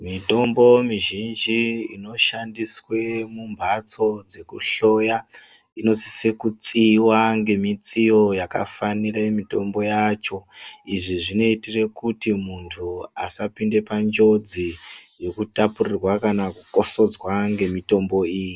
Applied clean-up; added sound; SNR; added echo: none; none; none; none.